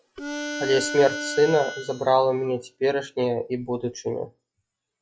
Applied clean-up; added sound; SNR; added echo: classical method log-MMSE.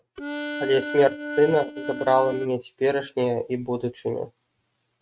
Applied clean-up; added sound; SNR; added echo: neural mask model RNNoise.